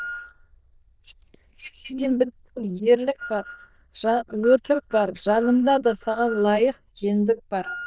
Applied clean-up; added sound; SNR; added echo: neural diffusion model UNIVERSE++.